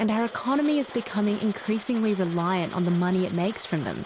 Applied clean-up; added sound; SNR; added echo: none; Coin (dropping) + Applause; 16 dB; none.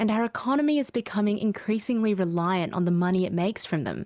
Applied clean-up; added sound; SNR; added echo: none; none; none; none.